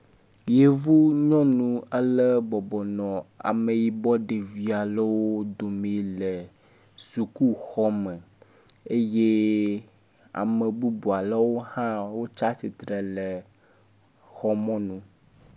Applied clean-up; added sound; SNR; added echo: none; none; none; none.